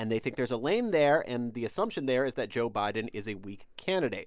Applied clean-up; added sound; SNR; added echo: none; none; none; none.